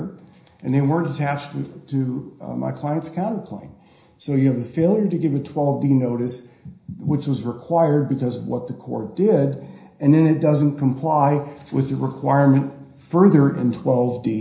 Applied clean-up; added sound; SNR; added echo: none; none; none; reverberation time 0.5 s.